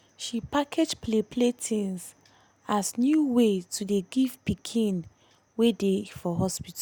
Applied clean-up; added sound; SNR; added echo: none; none; none; none.